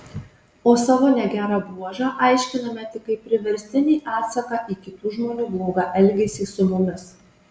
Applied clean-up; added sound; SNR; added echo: none; none; none; none.